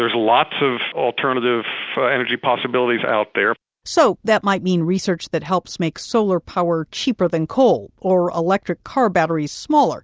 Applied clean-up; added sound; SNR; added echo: none; none; none; none.